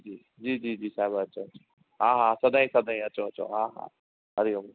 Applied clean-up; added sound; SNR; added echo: none; none; none; none.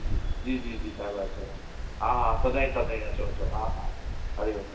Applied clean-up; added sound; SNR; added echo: none; Stream; -2 dB; reverberation time 1.0 s.